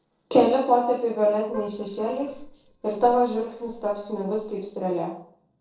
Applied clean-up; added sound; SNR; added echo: neural separator model SepFormer DNS4.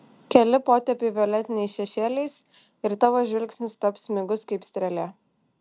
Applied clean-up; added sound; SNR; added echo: none; none; none; none.